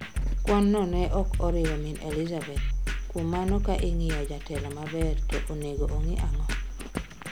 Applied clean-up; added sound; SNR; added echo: none; Drum kit; -2 dB; none.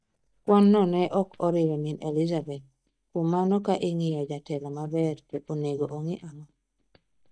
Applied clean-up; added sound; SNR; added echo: neural mask model DeepFilterNet 3.